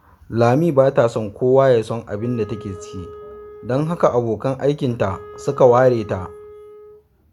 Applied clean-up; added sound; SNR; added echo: none; Wind instrument, woodwind instrument; 20 dB; none.